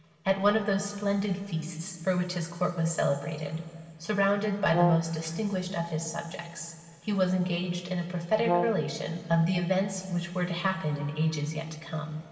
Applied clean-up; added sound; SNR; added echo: none; Brass instrument; 1 dB; reverberation time 2.5 s.